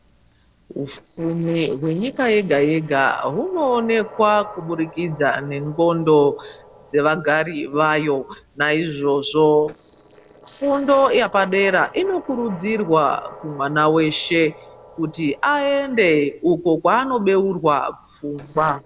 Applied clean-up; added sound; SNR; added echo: neural separator model SepFormer DNS4.